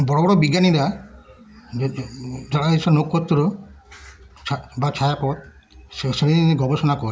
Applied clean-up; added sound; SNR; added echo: none; none; none; none.